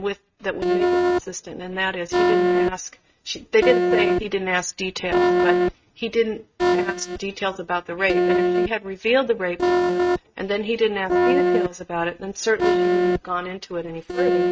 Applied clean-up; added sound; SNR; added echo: neural mask model RNNoise.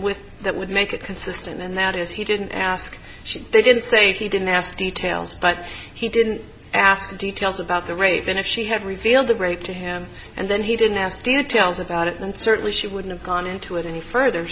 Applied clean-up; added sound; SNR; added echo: none; none; none; none.